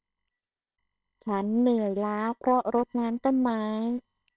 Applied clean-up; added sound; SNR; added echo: neural separator model SepFormer WHAMR!.